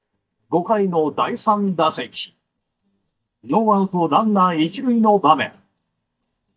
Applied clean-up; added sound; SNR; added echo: neural mask model DeepFilterNet 3.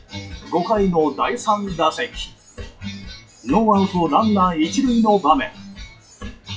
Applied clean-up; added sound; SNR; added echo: classical method WPE with log-MMSE.